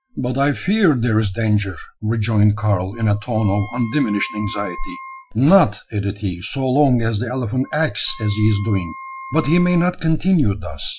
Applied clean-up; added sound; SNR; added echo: classical method Wiener filter.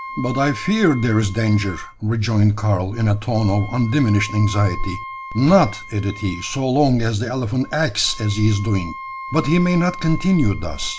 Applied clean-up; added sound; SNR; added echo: none; Wind instrument, woodwind instrument; 16 dB; none.